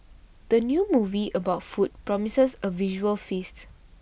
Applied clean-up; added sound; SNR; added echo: none; none; none; none.